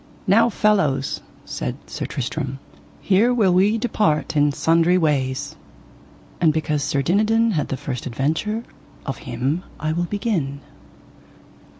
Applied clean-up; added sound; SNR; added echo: none; none; none; none.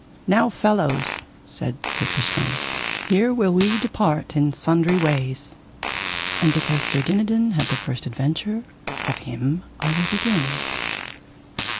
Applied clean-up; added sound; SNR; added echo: none; Fart; 5 dB; none.